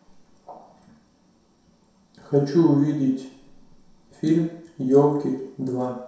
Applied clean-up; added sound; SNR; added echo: none; none; none; reverberation time 0.7 s.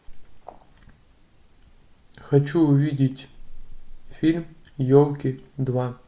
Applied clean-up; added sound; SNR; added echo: none; none; none; none.